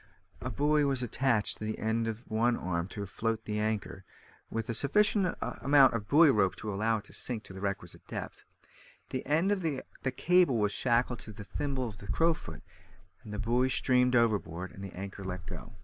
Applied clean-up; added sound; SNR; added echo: none; none; none; none.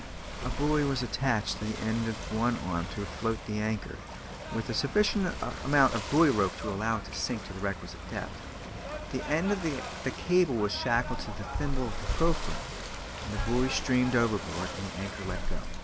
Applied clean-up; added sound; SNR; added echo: none; Ocean / Boat, Water vehicle; 8 dB; none.